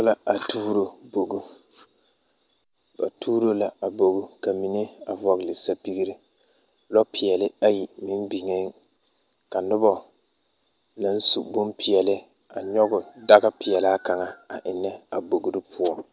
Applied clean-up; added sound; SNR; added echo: none; none; none; none.